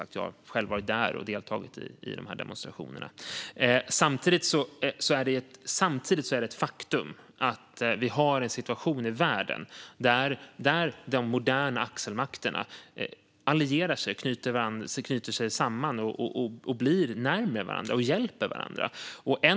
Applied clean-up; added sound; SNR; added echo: none; none; none; none.